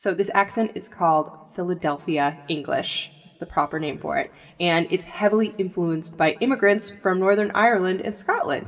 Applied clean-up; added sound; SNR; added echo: none; none; none; reverberation time 2.7 s.